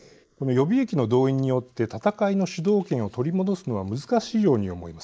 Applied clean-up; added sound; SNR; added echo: neural mask model Resemble Enhance denoiser.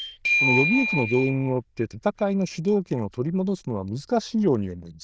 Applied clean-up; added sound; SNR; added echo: neural diffusion model UNIVERSE++.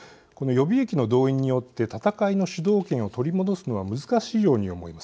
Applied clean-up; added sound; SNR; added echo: none; none; none; none.